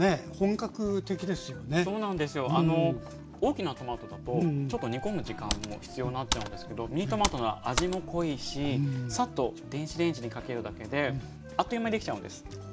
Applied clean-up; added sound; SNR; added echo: none; Computer keyboard; 6 dB; none.